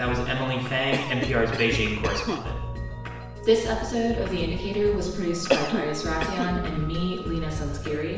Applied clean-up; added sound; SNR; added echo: none; Cough; 9 dB; reverberation time 0.6 s.